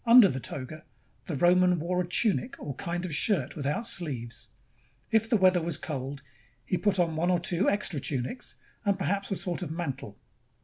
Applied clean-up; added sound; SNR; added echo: none; none; none; none.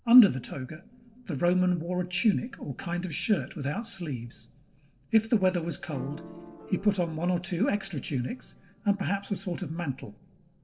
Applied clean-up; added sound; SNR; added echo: neural separator model SepFormer DNS4.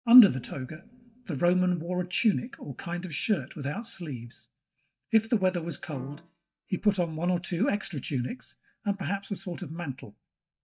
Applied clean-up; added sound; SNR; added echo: neural mask model DeepFilterNet 3.